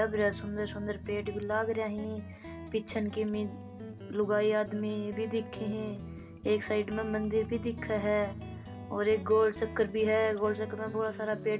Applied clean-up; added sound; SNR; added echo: none; Guitar; 11 dB; reverberation time 1.9 s.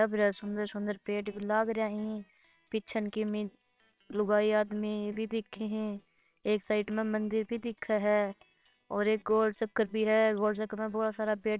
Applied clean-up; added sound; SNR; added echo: neural separator model SepFormer WHAMR!.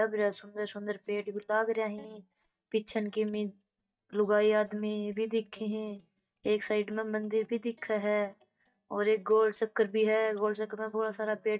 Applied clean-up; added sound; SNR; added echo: neural mask model DeepFilterNet 3.